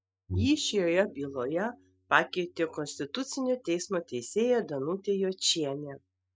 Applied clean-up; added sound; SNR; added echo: neural mask model DeepFilterNet 3.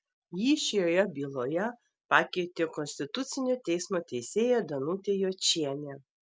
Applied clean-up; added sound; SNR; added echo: none; none; none; none.